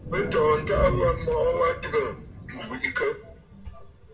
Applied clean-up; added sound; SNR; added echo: none; Wind; 12 dB; reverberation time 0.5 s.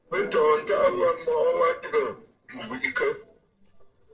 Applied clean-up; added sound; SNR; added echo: neural separator model SepFormer DNS4.